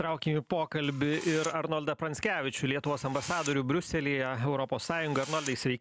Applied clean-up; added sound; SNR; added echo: none; Camera; 17 dB; none.